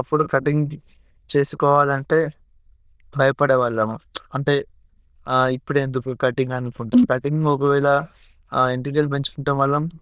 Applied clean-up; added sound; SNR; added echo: neural diffusion model UNIVERSE++.